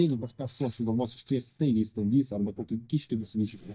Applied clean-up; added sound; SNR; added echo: neural mask model DeepFilterNet 3.